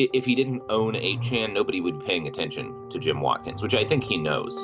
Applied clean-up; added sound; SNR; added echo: none; Growling; 13 dB; none.